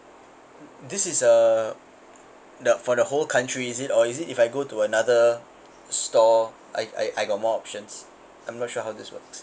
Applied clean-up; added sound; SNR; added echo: none; none; none; none.